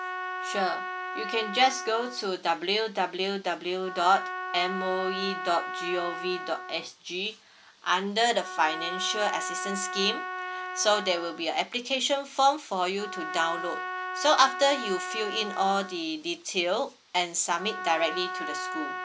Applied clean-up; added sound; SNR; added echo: none; Trumpet; 8 dB; none.